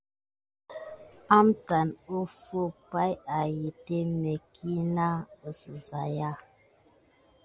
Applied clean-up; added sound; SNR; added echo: none; none; none; none.